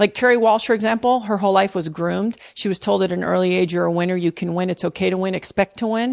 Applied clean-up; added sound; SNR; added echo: none; none; none; none.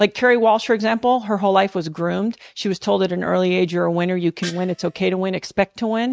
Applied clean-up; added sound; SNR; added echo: neural mask model RNNoise.